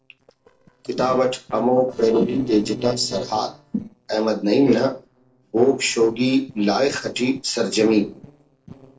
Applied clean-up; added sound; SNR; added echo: neural separator model SepFormer DNS4.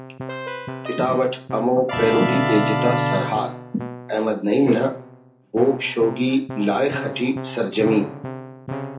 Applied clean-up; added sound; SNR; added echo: none; Keyboard (musical); 6 dB; reverberation time 0.3 s.